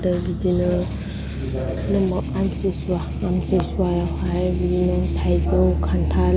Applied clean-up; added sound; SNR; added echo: none; Strum; 15 dB; none.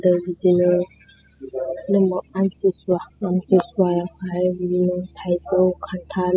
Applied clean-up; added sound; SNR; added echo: classical method spectral subtraction.